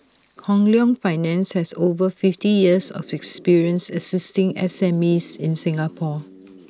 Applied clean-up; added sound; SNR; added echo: none; none; none; none.